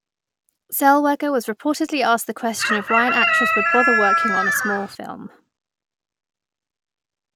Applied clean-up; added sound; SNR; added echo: none; Chicken, rooster; -4 dB; none.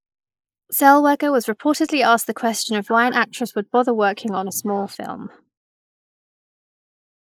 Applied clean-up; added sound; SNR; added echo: neural mask model Resemble Enhance denoiser.